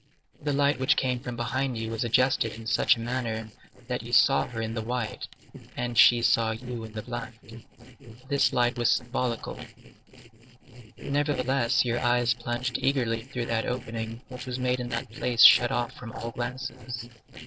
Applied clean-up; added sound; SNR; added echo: neural separator model SepFormer DNS4.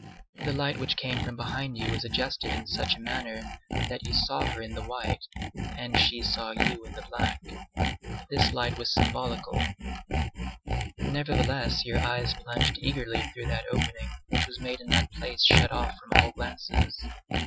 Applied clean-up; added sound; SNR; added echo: classical method Wiener filter.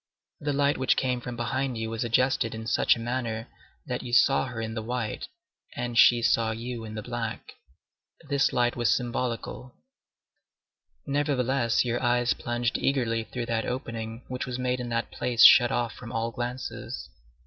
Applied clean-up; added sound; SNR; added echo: none; none; none; none.